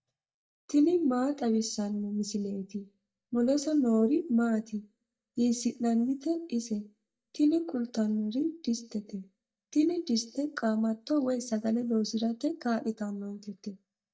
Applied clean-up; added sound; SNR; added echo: neural mask model DeepFilterNet 3.